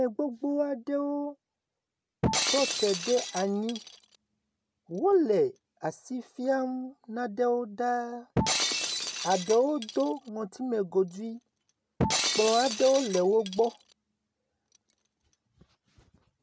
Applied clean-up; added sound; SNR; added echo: none; Shatter; 4 dB; none.